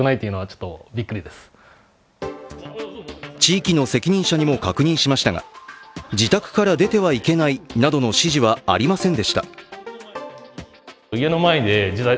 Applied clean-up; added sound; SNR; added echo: none; none; none; none.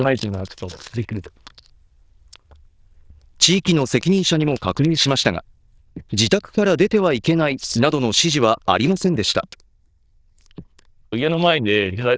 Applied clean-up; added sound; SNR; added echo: neural diffusion model UNIVERSE++.